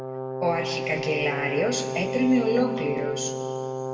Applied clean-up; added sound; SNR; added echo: none; Brass instrument; 4 dB; reverberation time 2.0 s.